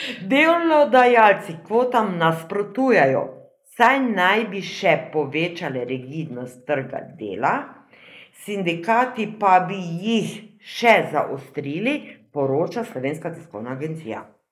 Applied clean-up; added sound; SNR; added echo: neural mask model Resemble Enhance denoiser.